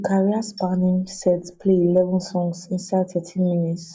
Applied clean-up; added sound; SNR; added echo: neural mask model Resemble Enhance denoiser.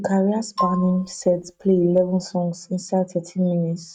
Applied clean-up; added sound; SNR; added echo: neural mask model RNNoise.